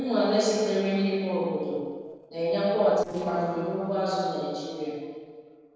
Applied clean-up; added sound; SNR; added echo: neural separator model SepFormer DNS4.